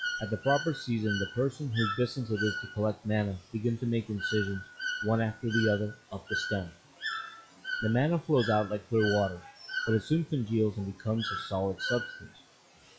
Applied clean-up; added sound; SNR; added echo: classical method log-MMSE.